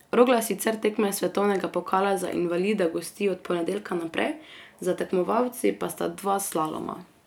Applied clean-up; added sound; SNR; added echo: none; none; none; none.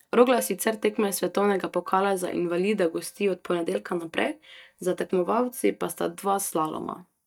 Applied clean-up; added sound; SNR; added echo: neural mask model DeepFilterNet 3.